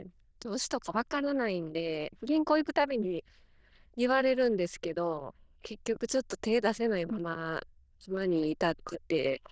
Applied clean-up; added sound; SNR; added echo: neural diffusion model UNIVERSE++.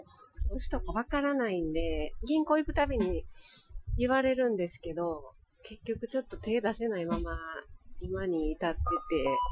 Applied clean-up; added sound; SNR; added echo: classical method Wiener filter.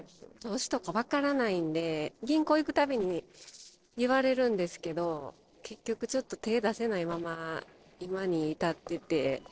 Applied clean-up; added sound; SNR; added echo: neural separator model SepFormer DNS4.